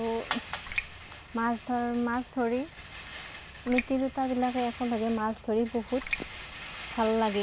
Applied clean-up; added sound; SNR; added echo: none; Rattle + Raindrop; 8 dB; none.